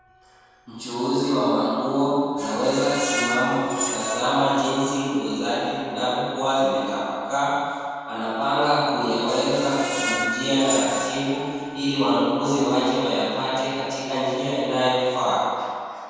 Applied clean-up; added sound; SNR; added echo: none; Screech; 11 dB; reverberation time 2.1 s.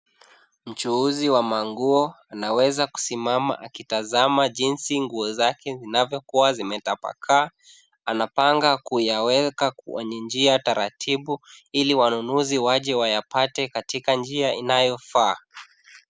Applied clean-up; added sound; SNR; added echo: none; none; none; none.